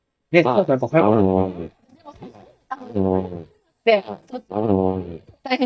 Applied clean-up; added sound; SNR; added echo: neural mask model DeepFilterNet 3.